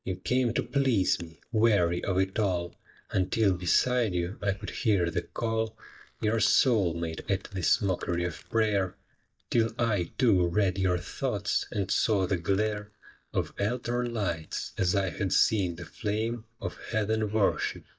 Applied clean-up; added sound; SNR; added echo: neural mask model DeepFilterNet 3.